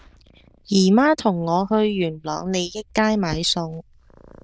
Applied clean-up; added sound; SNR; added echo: neural diffusion model UNIVERSE++.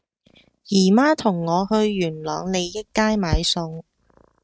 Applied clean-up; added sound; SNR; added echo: neural mask model RNNoise.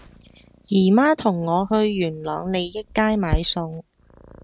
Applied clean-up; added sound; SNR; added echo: none; Purr; 12 dB; none.